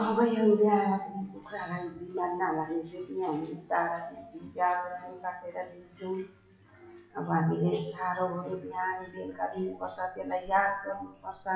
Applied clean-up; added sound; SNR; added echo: classical method WPE with log-MMSE.